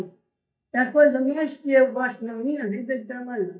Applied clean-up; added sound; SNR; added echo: neural mask model DeepFilterNet 3.